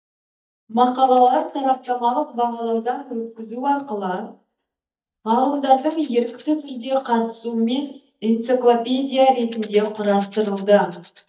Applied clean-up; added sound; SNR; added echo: neural mask model DeepFilterNet 3.